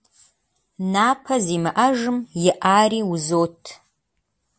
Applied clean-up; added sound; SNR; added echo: none; none; none; none.